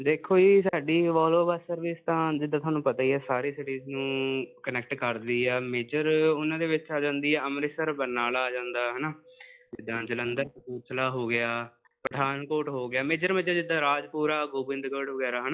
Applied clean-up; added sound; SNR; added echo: classical method log-MMSE.